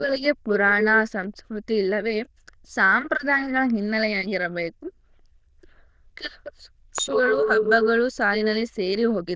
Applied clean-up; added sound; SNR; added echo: neural diffusion model UNIVERSE++.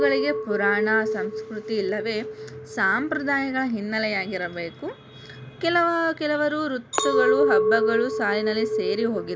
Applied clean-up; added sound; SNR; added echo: none; Chink, clink; 2 dB; none.